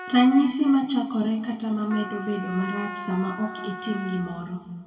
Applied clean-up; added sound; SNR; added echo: none; Trumpet; 14 dB; reverberation time 1.9 s.